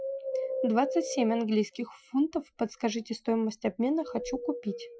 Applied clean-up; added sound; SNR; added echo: classical method Wiener filter.